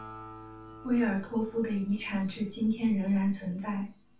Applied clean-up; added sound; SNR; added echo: none; Acoustic guitar; 20 dB; reverberation time 0.3 s.